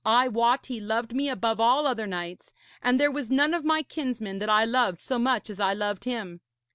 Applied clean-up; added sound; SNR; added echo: none; none; none; none.